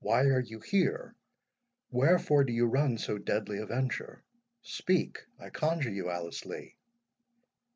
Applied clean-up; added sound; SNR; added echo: none; none; none; none.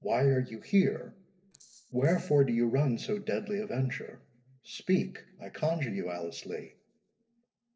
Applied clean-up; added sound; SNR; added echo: neural separator model SepFormer DNS4.